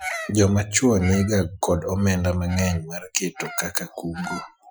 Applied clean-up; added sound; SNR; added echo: classical method Wiener filter.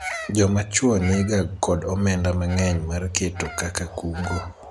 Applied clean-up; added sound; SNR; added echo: none; Bird vocalization, bird call, bird song; 16 dB; none.